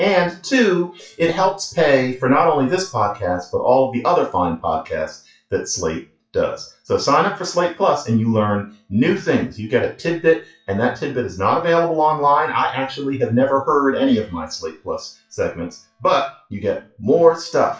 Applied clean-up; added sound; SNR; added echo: classical method WPE with log-MMSE.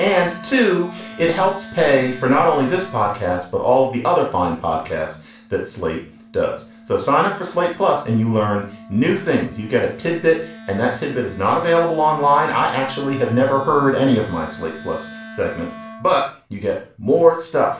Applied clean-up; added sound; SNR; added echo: none; Wind instrument, woodwind instrument; 19 dB; reverberation time 0.3 s.